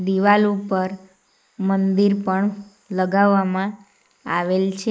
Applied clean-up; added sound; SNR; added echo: neural mask model Resemble Enhance denoiser.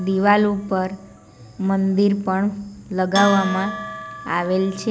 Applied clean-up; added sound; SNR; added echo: none; Bell; 12 dB; none.